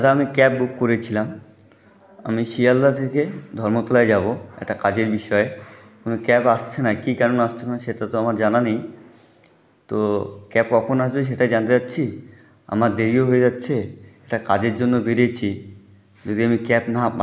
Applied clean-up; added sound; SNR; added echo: none; none; none; none.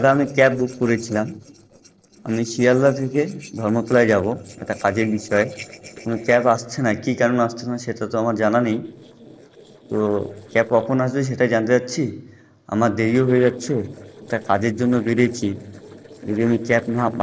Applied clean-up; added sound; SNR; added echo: neural separator model SepFormer DNS4.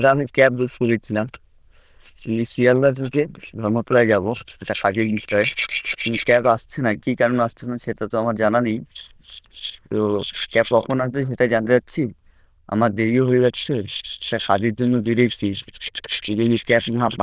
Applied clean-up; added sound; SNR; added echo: neural diffusion model UNIVERSE++.